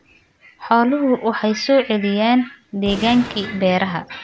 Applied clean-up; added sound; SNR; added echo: none; Gunshot, gunfire; 19 dB; none.